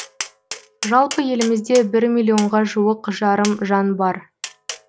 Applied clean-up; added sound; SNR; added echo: none; Tap; 15 dB; none.